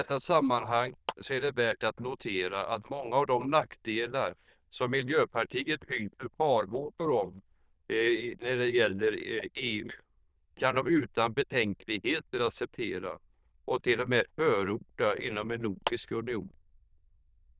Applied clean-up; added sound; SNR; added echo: neural diffusion model UNIVERSE++.